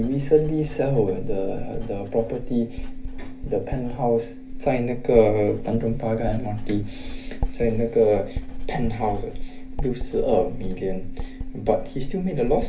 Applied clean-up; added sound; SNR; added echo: none; Writing; 5 dB; reverberation time 0.3 s.